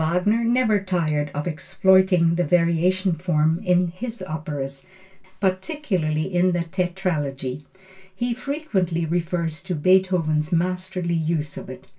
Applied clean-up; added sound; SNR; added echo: none; none; none; reverberation time 0.2 s.